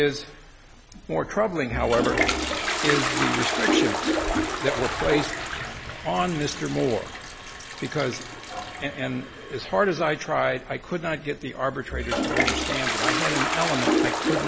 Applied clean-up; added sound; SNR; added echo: none; Toilet flush; 0 dB; none.